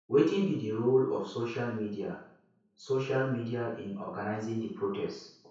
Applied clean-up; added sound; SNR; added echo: none; none; none; reverberation time 0.6 s.